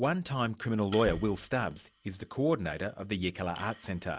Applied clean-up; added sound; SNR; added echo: none; Knock; 14 dB; none.